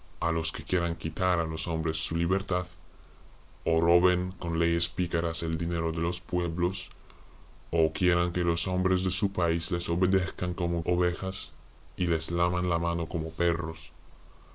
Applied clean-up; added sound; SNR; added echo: none; none; none; none.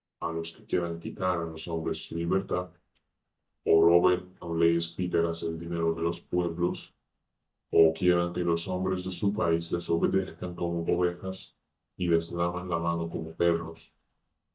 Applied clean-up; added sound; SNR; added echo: neural mask model DeepFilterNet 3.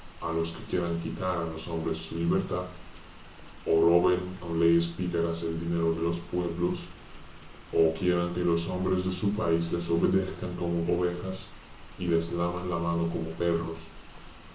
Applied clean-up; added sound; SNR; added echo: none; Rain; 16 dB; reverberation time 0.8 s.